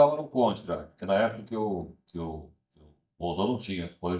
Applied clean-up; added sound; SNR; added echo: neural mask model DeepFilterNet 3.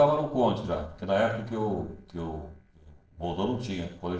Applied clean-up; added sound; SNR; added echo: neural separator model SepFormer DNS4.